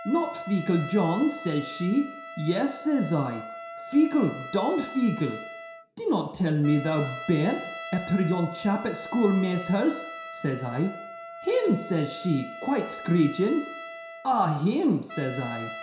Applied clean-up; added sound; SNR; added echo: none; Trumpet; 13 dB; reverberation time 0.7 s.